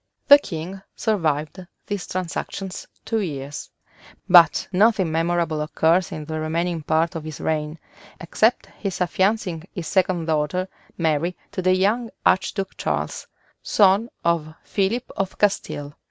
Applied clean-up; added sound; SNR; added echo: none; none; none; none.